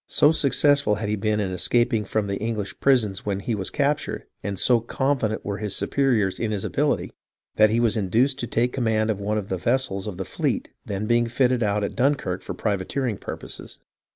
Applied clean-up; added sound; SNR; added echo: none; none; none; none.